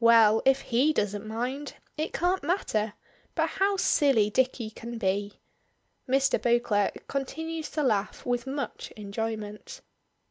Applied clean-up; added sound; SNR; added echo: none; none; none; none.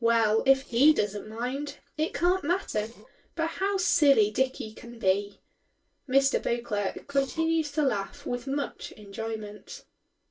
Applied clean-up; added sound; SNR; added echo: neural separator model SepFormer DNS4.